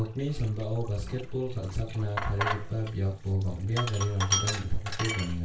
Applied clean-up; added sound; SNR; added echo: none; Sink (filling or washing); 7 dB; reverberation time 0.2 s.